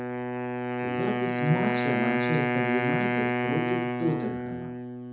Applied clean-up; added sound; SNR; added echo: none; Wind instrument, woodwind instrument; -3 dB; reverberation time 0.5 s.